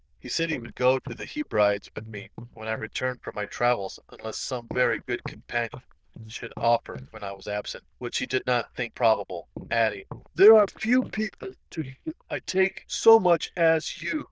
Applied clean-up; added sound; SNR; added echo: neural diffusion model UNIVERSE++.